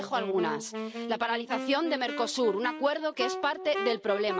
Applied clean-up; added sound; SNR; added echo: none; Wind instrument, woodwind instrument; 7 dB; none.